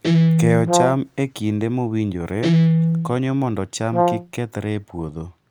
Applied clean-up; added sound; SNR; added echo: none; Brass instrument + Guitar; -3 dB; none.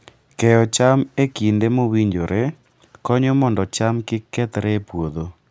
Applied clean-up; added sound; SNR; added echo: none; none; none; none.